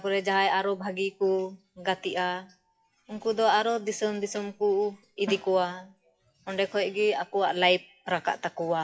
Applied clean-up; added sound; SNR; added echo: classical method WPE with log-MMSE.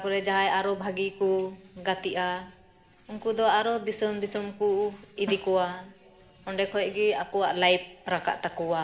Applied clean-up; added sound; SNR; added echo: none; Snare drum; 15 dB; reverberation time 3.0 s.